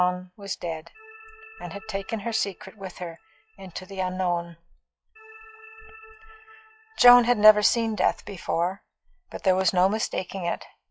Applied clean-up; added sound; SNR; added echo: classical method log-MMSE.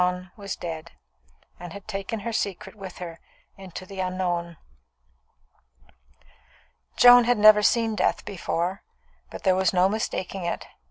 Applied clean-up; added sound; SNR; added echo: none; none; none; none.